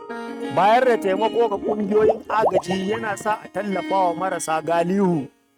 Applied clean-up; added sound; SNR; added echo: neural mask model RNNoise.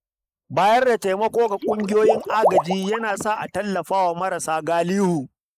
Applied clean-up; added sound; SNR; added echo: neural mask model Resemble Enhance denoiser.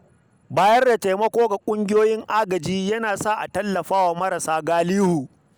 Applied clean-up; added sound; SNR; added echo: none; none; none; none.